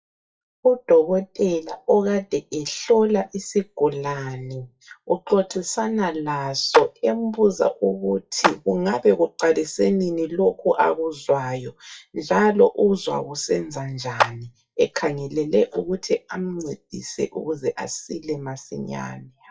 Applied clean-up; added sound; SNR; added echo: classical method WPE with log-MMSE.